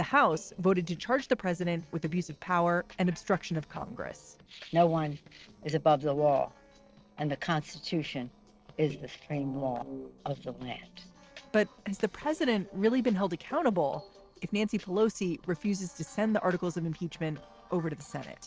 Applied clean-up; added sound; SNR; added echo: neural separator model SepFormer DNS4.